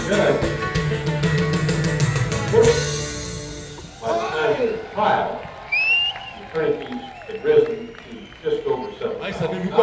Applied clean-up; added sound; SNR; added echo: none; Cheering; 0 dB; reverberation time 0.8 s.